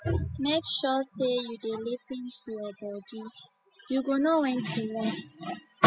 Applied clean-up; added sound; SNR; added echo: classical method spectral subtraction.